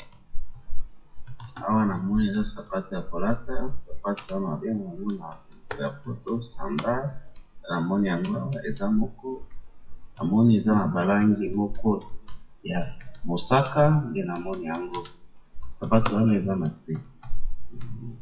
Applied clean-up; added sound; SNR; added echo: classical method WPE with log-MMSE.